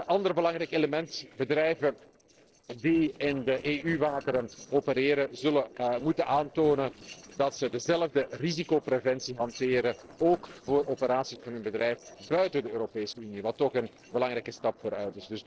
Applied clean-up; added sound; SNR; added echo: neural separator model SepFormer DNS4.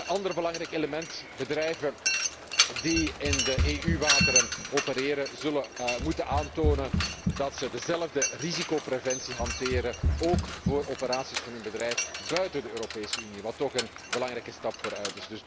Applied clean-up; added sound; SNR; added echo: none; Run + Mechanisms; 0 dB; none.